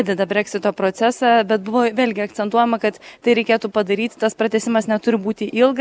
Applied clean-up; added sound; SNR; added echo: none; none; none; none.